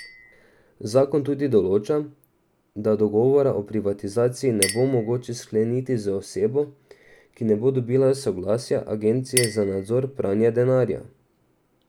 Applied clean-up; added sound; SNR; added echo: none; Chink, clink; 15 dB; none.